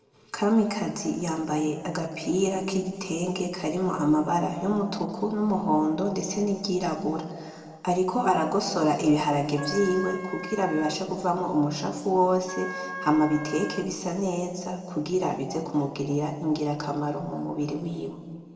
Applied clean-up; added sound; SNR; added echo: none; Wind instrument, woodwind instrument; 12 dB; reverberation time 1.8 s.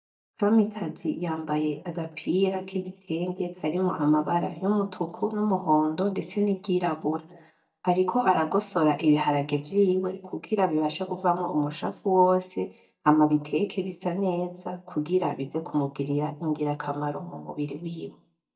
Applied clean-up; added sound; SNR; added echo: neural mask model DeepFilterNet 3.